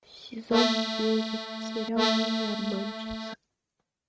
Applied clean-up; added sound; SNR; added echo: neural mask model RNNoise.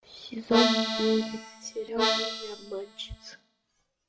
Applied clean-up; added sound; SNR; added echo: classical method log-MMSE.